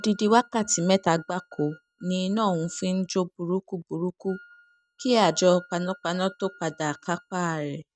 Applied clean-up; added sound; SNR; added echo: neural mask model RNNoise.